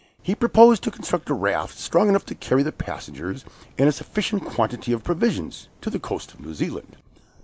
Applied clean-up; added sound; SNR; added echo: none; none; none; none.